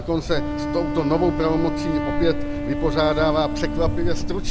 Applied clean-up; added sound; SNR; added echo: none; Cricket + Wind instrument, woodwind instrument; 0 dB; none.